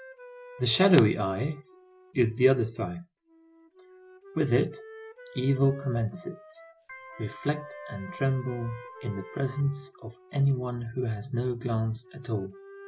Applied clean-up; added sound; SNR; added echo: none; Organ + Wind instrument, woodwind instrument; 18 dB; none.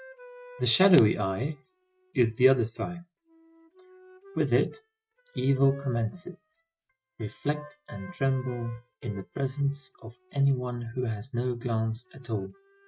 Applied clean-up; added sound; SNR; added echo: neural mask model RNNoise.